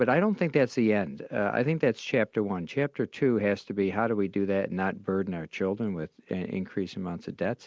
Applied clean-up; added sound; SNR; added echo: none; none; none; none.